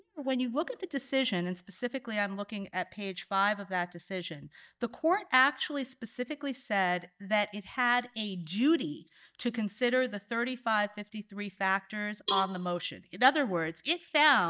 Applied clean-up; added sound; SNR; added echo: neural mask model DeepFilterNet 3.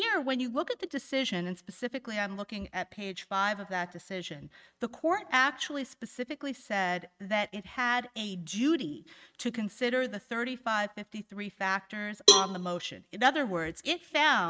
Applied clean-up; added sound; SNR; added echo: neural mask model RNNoise.